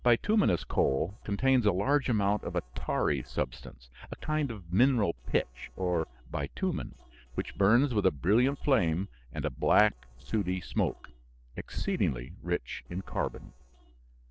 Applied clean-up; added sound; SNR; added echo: neural separator model SepFormer DNS4.